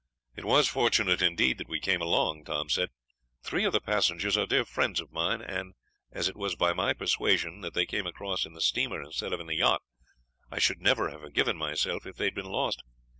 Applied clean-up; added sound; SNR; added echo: none; none; none; none.